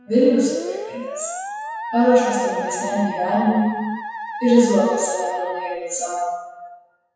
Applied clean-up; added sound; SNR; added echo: classical method WPE with log-MMSE.